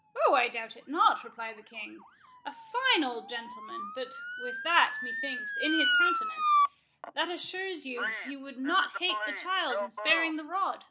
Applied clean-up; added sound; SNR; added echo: none; Motor vehicle (road) / Siren; 3 dB; none.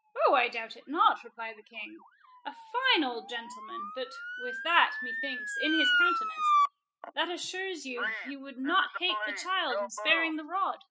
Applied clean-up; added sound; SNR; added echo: classical method spectral subtraction.